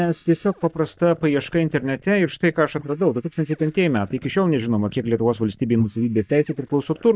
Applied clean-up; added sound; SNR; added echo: neural mask model DeepFilterNet 3.